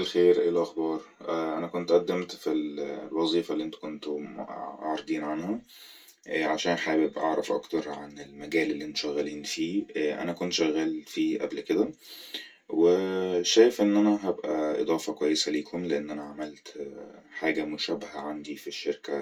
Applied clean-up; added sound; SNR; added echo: none; none; none; reverberation time 0.1 s.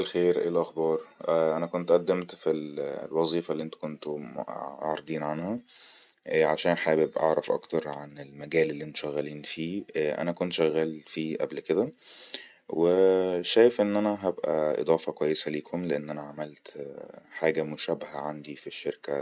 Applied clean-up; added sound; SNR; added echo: none; none; none; none.